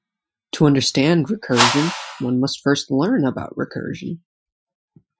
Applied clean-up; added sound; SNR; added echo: classical method Wiener filter.